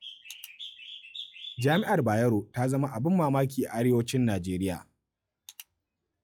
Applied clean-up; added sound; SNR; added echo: classical method log-MMSE.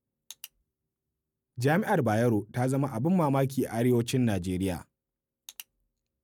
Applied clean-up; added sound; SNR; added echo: none; none; none; none.